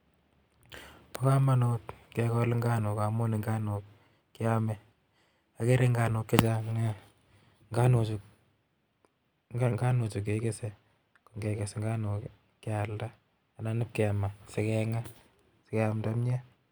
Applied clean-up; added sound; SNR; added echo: none; none; none; none.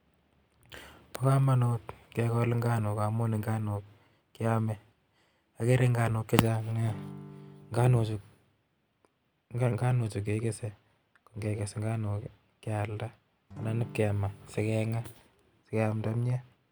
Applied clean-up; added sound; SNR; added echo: none; Acoustic guitar / Strum; 16 dB; none.